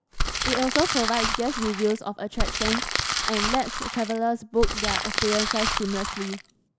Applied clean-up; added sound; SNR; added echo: none; Crumpling, crinkling; 0 dB; none.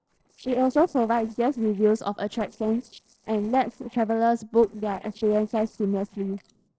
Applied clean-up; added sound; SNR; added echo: neural separator model SepFormer DNS4.